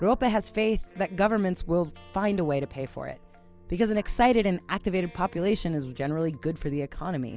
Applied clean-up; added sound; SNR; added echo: none; none; none; none.